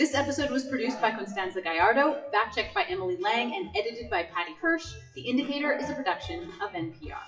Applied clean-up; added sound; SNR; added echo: classical method WPE with log-MMSE.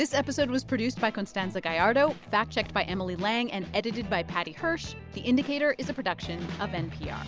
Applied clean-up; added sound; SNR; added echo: none; none; none; none.